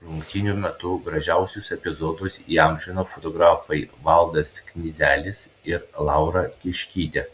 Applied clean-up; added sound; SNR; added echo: none; none; none; none.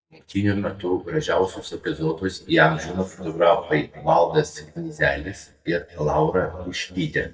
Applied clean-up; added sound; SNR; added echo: neural mask model DeepFilterNet 3.